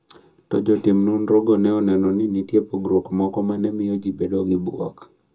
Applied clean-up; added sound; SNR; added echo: none; none; none; reverberation time 0.2 s.